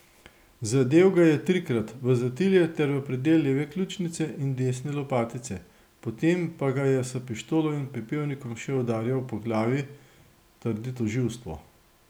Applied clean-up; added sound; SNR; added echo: none; none; none; none.